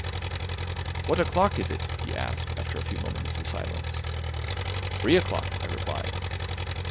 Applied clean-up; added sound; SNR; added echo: none; Engine; -1 dB; none.